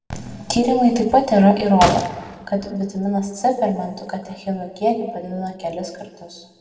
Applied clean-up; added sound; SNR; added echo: none; Gunshot, gunfire; 9 dB; reverberation time 1.5 s.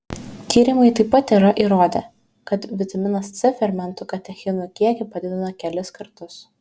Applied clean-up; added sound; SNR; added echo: none; none; none; none.